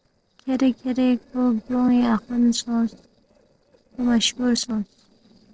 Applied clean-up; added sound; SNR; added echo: neural separator model SepFormer DNS4.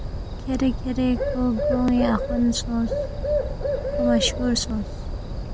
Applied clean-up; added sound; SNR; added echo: none; Bird; 2 dB; none.